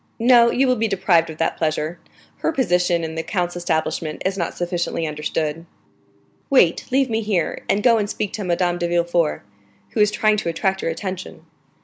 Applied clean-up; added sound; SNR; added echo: none; none; none; none.